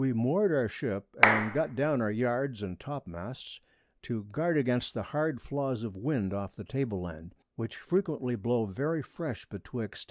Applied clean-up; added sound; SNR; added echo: none; Clapping; -2 dB; none.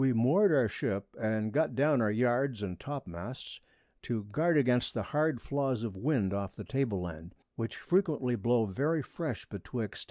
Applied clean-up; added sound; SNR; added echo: none; none; none; none.